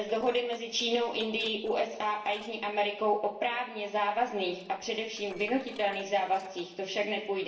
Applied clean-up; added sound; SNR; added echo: neural separator model SepFormer DNS4.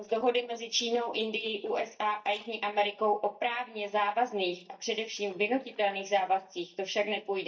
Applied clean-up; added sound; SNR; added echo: neural mask model DeepFilterNet 3.